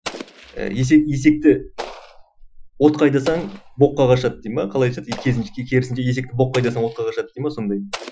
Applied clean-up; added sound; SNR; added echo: classical method Wiener filter.